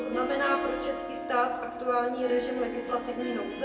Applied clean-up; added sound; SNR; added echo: none; Harp; 6 dB; reverberation time 0.9 s.